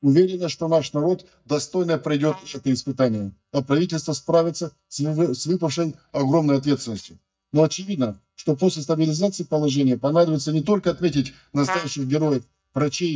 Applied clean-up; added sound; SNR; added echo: neural mask model DeepFilterNet 3.